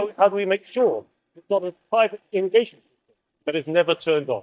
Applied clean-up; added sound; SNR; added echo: neural mask model DeepFilterNet 3.